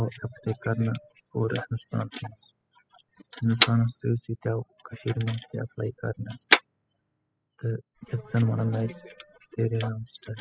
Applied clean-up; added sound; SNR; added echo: classical method spectral subtraction.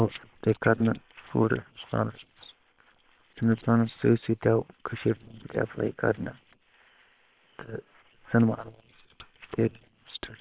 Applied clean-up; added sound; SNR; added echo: neural separator model SepFormer WHAM!.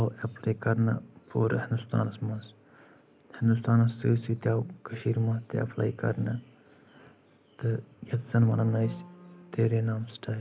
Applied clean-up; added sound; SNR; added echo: none; none; none; none.